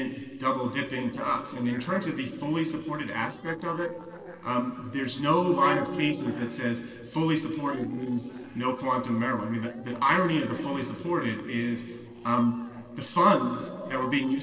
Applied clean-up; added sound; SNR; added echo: neural separator model SepFormer DNS4.